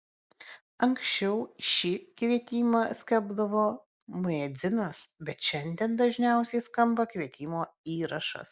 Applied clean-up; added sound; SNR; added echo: none; none; none; none.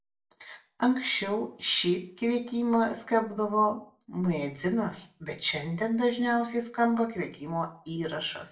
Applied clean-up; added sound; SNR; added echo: none; none; none; reverberation time 0.4 s.